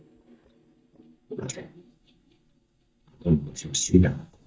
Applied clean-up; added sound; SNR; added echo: neural mask model DeepFilterNet 3.